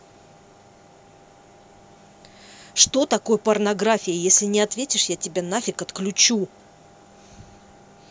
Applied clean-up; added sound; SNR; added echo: none; none; none; none.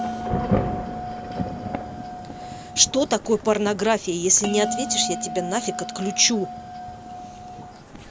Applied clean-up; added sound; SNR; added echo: none; Thunder / Rain + Bell; 5 dB; none.